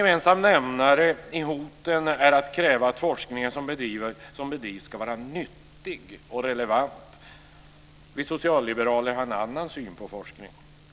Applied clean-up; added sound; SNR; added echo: none; none; none; none.